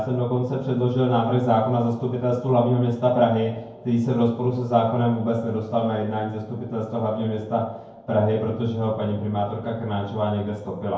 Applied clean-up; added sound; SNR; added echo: none; none; none; reverberation time 0.9 s.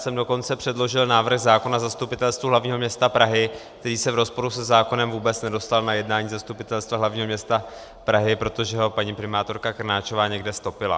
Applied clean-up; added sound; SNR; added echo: none; none; none; none.